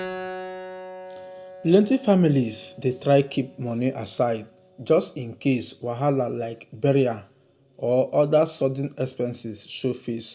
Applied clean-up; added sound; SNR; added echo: none; Keyboard (musical); 18 dB; reverberation time 0.3 s.